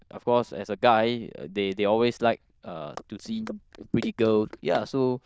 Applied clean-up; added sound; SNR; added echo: neural diffusion model UNIVERSE++.